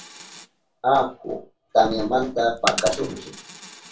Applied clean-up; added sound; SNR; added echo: none; Coin (dropping); 11 dB; reverberation time 0.2 s.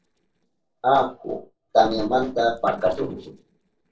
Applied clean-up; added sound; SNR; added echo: neural separator model SepFormer DNS4.